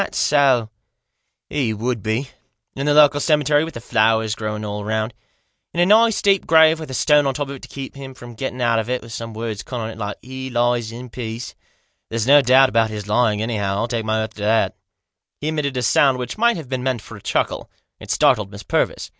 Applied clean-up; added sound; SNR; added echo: none; none; none; none.